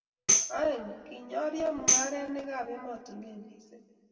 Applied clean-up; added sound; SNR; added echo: none; Tambourine; -4 dB; reverberation time 1.7 s.